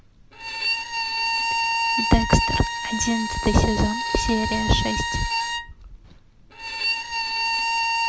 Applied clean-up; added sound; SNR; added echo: none; Bowed string instrument; 0 dB; none.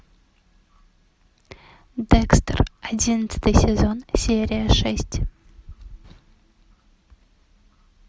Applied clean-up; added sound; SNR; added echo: none; none; none; none.